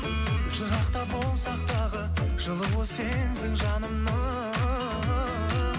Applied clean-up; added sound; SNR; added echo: none; Bowed string instrument; 13 dB; none.